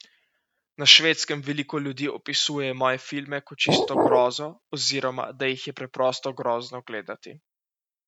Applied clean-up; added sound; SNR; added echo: neural mask model RNNoise.